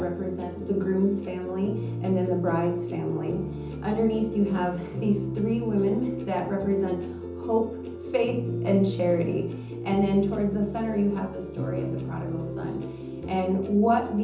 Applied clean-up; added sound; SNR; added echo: none; none; none; reverberation time 0.6 s.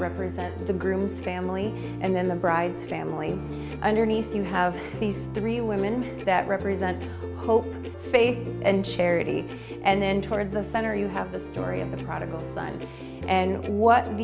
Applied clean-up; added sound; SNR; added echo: none; none; none; none.